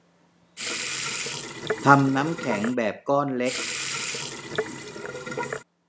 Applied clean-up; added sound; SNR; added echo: none; Sink (filling or washing) / Water tap, faucet; 4 dB; none.